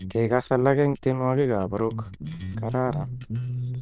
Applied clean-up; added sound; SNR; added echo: neural diffusion model UNIVERSE++.